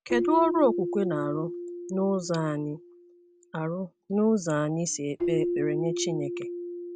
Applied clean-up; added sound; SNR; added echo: none; Keyboard (musical); 4 dB; none.